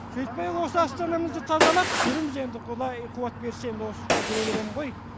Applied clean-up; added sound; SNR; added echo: none; Gunshot, gunfire; 2 dB; none.